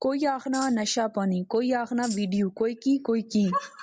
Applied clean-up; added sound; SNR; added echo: none; Tambourine; 16 dB; none.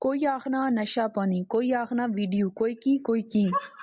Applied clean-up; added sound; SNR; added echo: none; none; none; none.